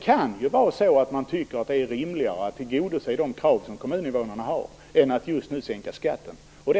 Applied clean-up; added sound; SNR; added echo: none; none; none; none.